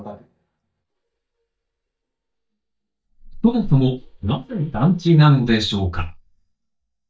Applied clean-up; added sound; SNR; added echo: neural mask model DeepFilterNet 3.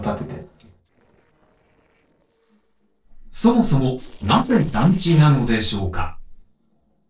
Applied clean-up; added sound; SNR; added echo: neural separator model SepFormer DNS4.